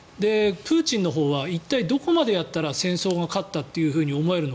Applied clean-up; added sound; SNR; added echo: none; none; none; none.